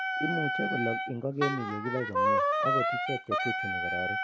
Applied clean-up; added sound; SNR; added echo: none; Wind instrument, woodwind instrument; -4 dB; none.